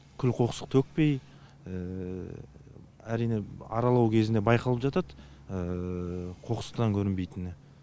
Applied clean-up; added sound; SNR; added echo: none; none; none; none.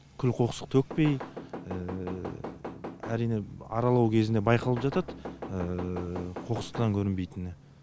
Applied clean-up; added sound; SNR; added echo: none; Knock / Wood; 11 dB; none.